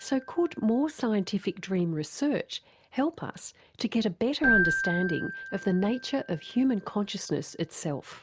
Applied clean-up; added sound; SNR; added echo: none; Keyboard (musical); 7 dB; none.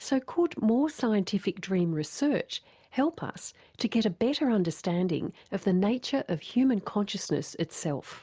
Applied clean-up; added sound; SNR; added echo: none; none; none; none.